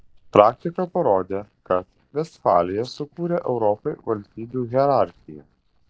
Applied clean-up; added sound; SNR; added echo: neural mask model DeepFilterNet 3.